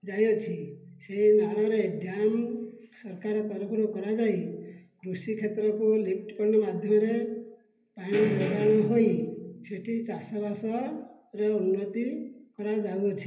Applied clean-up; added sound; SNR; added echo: none; none; none; reverberation time 0.3 s.